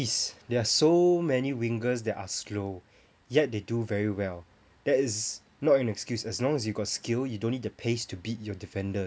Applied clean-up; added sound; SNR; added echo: none; none; none; none.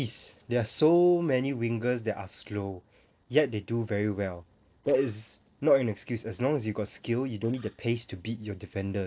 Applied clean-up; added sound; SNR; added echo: neural separator model SepFormer DNS4.